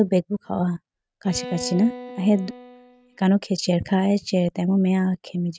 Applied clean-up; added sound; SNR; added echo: neural mask model RNNoise.